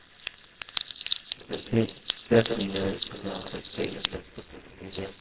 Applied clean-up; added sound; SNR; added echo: neural separator model SepFormer WHAMR!.